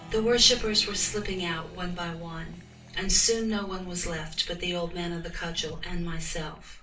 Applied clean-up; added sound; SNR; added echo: none; Applause; 18 dB; reverberation time 0.3 s.